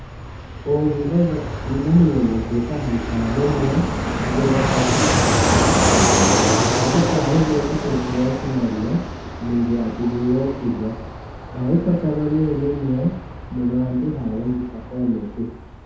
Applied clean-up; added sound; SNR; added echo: none; Fixed-wing aircraft, airplane; 1 dB; reverberation time 0.8 s.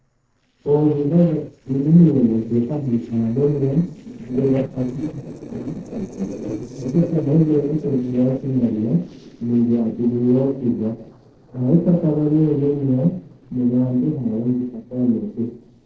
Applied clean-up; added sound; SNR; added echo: neural separator model SepFormer DNS4.